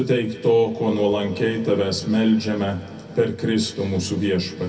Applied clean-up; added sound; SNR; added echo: none; none; none; reverberation time 0.3 s.